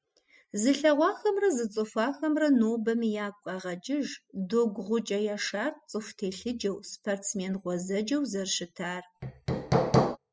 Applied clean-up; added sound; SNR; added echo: classical method spectral subtraction.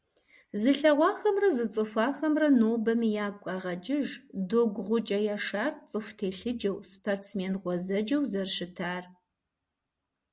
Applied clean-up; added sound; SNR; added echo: none; none; none; none.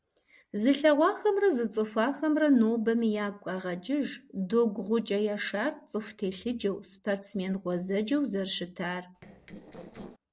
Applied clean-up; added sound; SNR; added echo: neural separator model SepFormer DNS4.